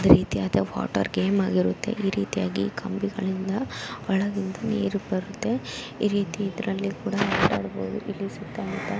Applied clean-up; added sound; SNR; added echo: none; none; none; none.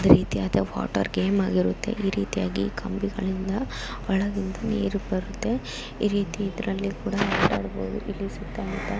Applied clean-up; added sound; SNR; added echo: none; Mechanisms; 13 dB; none.